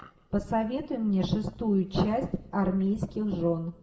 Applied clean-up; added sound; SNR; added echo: none; none; none; reverberation time 0.8 s.